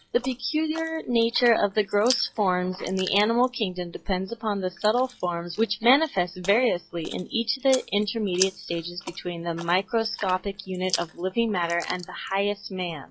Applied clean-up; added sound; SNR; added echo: classical method log-MMSE.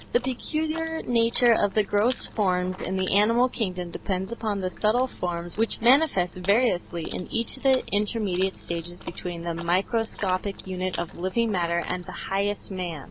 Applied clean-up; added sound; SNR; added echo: none; Chewing, mastication; 14 dB; none.